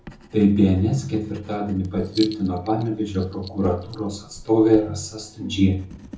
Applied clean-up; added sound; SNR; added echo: none; Writing; 20 dB; reverberation time 0.6 s.